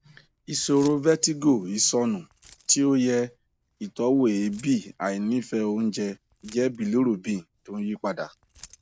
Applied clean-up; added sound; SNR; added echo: none; Keys jangling; 16 dB; none.